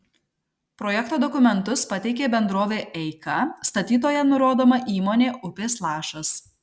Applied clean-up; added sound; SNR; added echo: none; none; none; none.